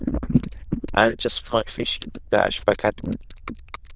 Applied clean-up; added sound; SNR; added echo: neural diffusion model UNIVERSE++.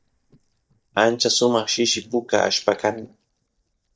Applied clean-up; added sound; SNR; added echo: neural mask model DeepFilterNet 3.